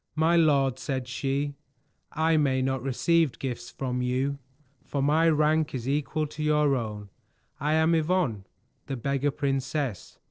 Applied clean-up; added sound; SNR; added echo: neural separator model SepFormer DNS4.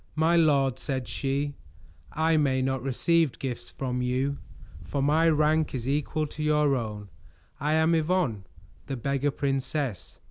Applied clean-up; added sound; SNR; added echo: none; Wind; 16 dB; none.